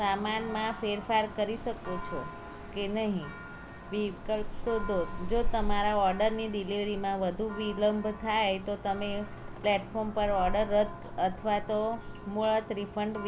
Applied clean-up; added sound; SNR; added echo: none; Church bell; 6 dB; none.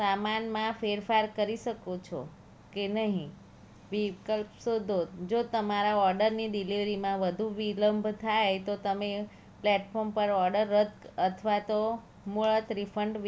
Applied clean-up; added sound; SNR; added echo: none; none; none; none.